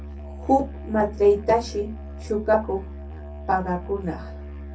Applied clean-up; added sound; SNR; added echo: none; Musical instrument; 11 dB; reverberation time 0.3 s.